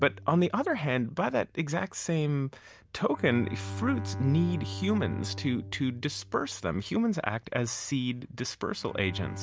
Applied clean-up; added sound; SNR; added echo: none; Bowed string instrument; 11 dB; none.